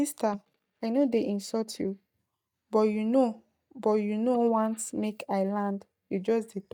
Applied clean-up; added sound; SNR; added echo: neural mask model DeepFilterNet 3.